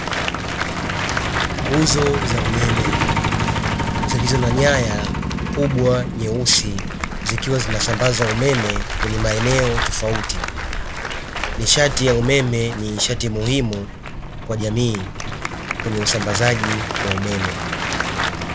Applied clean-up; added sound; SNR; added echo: none; Truck + Applause; 1 dB; none.